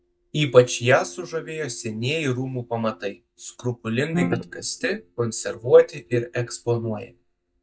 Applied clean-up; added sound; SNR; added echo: neural mask model DeepFilterNet 3.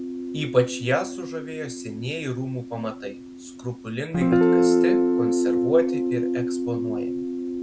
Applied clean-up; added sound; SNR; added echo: none; Guitar; -4 dB; none.